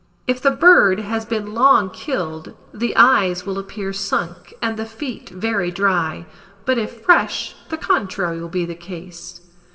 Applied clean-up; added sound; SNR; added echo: none; none; none; reverberation time 2.9 s.